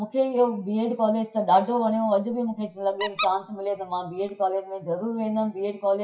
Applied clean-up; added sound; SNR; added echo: classical method WPE with log-MMSE.